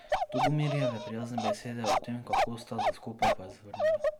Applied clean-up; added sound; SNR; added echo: none; Bark; -5 dB; none.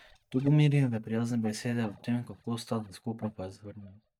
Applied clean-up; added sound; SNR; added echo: neural mask model DeepFilterNet 3.